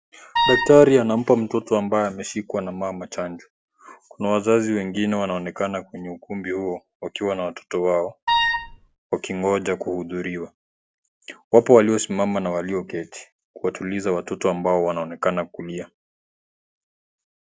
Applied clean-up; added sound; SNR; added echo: none; Wind instrument, woodwind instrument; 0 dB; none.